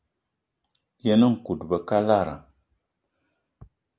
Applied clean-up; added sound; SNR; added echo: none; none; none; none.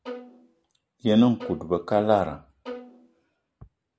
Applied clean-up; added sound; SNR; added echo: none; Bowed string instrument; 15 dB; none.